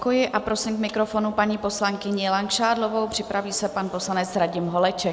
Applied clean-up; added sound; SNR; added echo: none; none; none; none.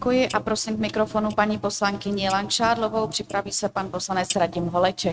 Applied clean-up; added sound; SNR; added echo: neural mask model RNNoise.